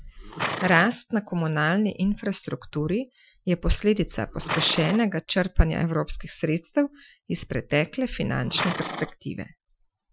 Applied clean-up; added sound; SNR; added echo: classical method Wiener filter.